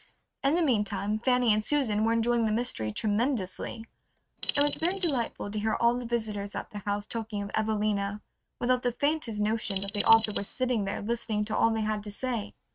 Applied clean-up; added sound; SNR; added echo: neural mask model RNNoise.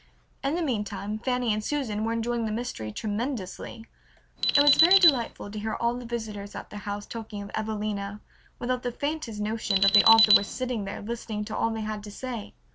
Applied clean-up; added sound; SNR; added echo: none; Alarm; -2 dB; none.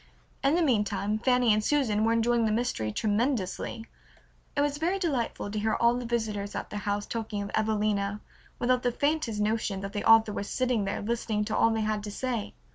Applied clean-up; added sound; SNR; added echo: none; none; none; none.